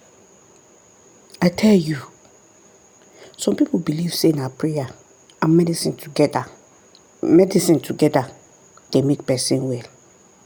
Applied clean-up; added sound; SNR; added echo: none; none; none; none.